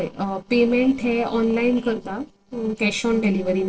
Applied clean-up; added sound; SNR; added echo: neural separator model SepFormer DNS4.